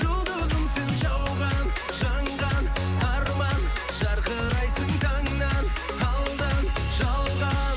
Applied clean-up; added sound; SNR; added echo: none; Bird vocalization, bird call, bird song; 16 dB; none.